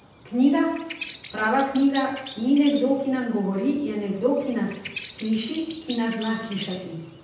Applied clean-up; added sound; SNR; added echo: none; Bird vocalization, bird call, bird song; 17 dB; reverberation time 0.9 s.